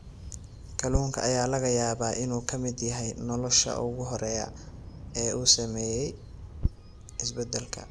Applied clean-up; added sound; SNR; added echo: none; Bird vocalization, bird call, bird song; 9 dB; none.